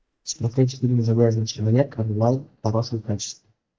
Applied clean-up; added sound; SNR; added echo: neural mask model DeepFilterNet 3.